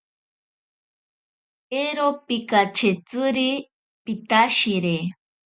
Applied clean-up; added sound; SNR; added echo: none; none; none; none.